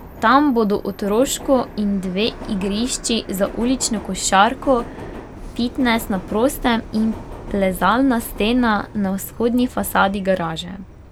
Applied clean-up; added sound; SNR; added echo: none; Subway, metro, underground; 15 dB; none.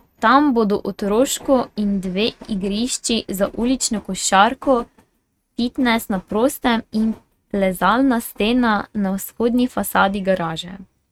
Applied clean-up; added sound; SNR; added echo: neural mask model RNNoise.